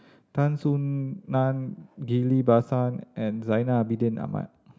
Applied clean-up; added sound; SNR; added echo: none; none; none; none.